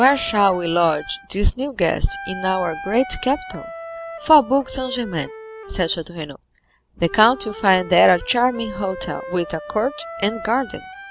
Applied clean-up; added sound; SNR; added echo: none; Wind instrument, woodwind instrument; 15 dB; none.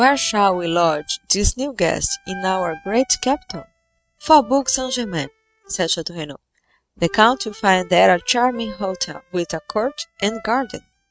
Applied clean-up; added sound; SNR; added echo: neural mask model RNNoise.